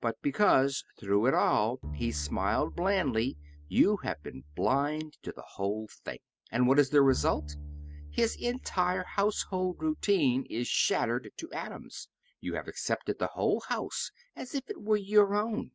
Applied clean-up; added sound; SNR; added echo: neural mask model RNNoise.